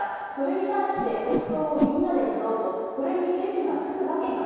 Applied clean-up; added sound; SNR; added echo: none; Whoosh, swoosh, swish; 3 dB; reverberation time 2.2 s.